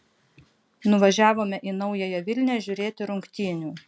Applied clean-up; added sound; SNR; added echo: none; none; none; none.